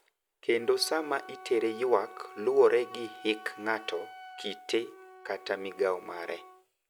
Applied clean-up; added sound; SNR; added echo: none; Wind instrument, woodwind instrument; 18 dB; none.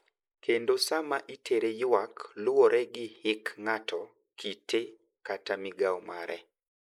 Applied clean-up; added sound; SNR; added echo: neural mask model Resemble Enhance denoiser.